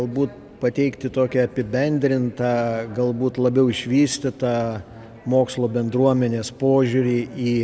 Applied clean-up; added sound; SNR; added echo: none; none; none; none.